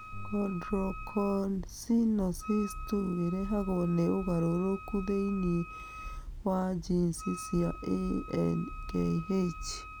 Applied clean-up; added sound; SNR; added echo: none; Wind instrument, woodwind instrument; 16 dB; none.